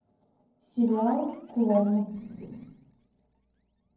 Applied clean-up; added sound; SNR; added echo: neural separator model SepFormer DNS4.